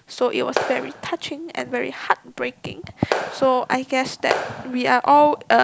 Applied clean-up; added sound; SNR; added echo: none; Clapping; 8 dB; none.